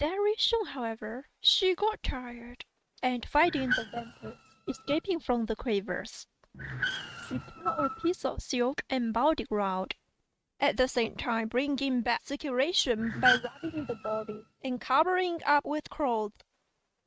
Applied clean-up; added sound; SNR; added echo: neural mask model RNNoise.